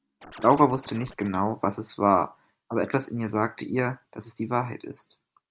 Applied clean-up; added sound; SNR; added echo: none; Scratching (performance technique); 19 dB; none.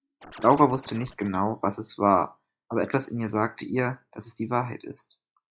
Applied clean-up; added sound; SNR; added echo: classical method log-MMSE.